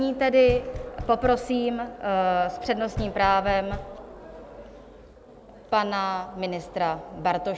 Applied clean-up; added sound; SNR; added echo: none; Knock; 12 dB; none.